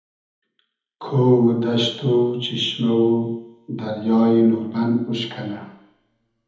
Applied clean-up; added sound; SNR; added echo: none; none; none; reverberation time 1.1 s.